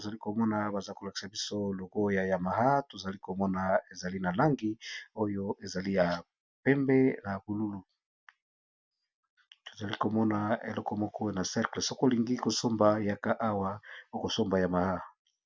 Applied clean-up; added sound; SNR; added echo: none; none; none; none.